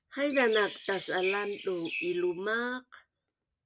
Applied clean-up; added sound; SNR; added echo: none; Chirp, tweet; 8 dB; none.